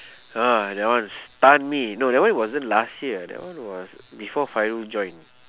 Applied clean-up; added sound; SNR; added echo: none; none; none; none.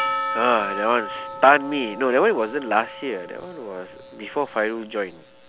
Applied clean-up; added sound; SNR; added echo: none; Percussion; 9 dB; none.